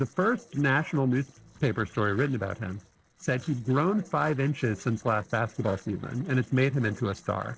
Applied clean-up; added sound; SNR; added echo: neural separator model SepFormer DNS4.